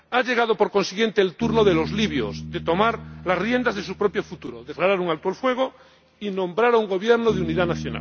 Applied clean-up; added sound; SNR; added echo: none; Bass guitar; 12 dB; none.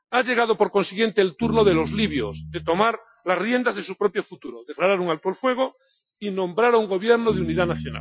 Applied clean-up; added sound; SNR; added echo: classical method Wiener filter.